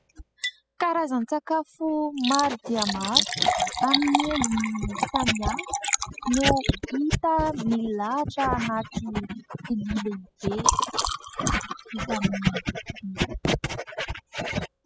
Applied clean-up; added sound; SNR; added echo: classical method spectral subtraction.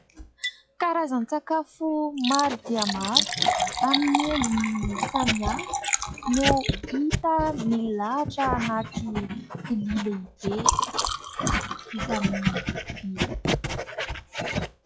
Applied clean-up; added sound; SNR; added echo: classical method log-MMSE.